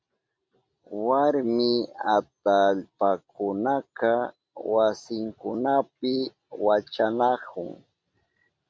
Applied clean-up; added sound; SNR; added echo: none; none; none; none.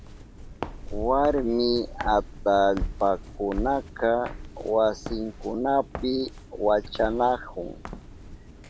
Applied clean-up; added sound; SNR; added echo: none; Walk, footsteps; 10 dB; none.